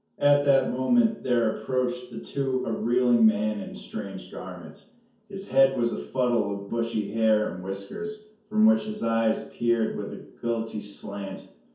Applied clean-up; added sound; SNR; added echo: none; none; none; reverberation time 0.6 s.